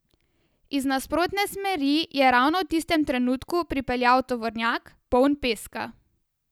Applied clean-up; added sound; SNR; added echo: none; none; none; none.